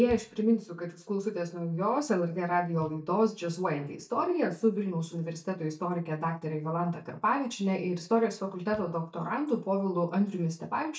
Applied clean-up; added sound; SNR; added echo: neural mask model DeepFilterNet 3.